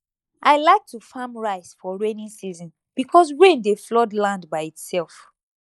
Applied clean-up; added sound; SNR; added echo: neural mask model Resemble Enhance denoiser.